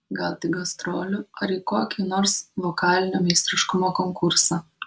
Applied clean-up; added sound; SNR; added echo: none; none; none; none.